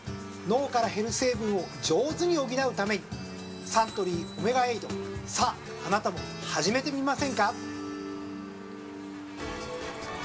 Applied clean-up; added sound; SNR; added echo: none; Buzz; 19 dB; reverberation time 0.2 s.